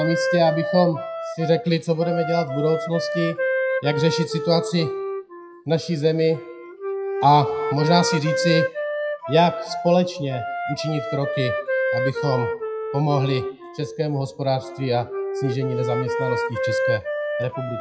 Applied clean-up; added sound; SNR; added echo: classical method WPE with log-MMSE.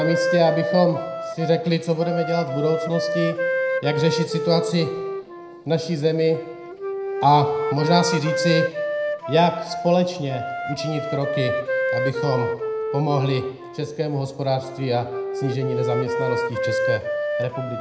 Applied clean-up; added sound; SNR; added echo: none; Wind instrument, woodwind instrument; 3 dB; reverberation time 0.8 s.